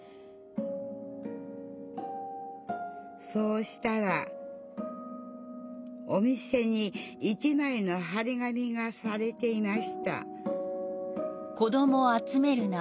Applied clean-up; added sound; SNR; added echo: none; none; none; none.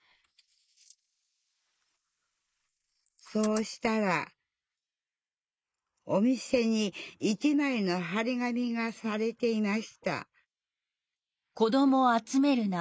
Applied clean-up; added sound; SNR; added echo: neural mask model Resemble Enhance denoiser.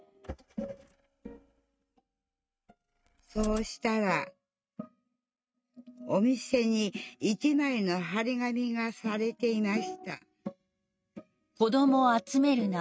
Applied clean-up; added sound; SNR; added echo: neural mask model RNNoise.